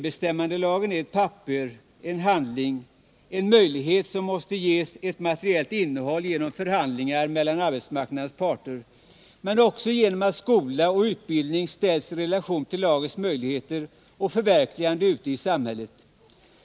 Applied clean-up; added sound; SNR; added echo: none; none; none; none.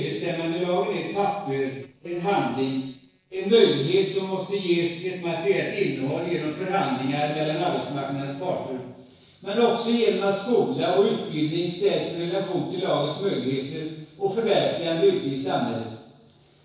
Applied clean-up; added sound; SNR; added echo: neural separator model SepFormer DNS4.